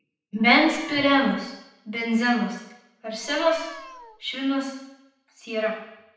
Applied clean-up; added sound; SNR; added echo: none; Meow; 18 dB; reverberation time 0.9 s.